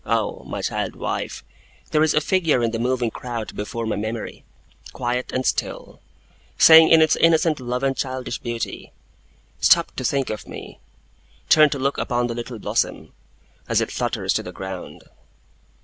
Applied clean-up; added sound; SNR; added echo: none; none; none; none.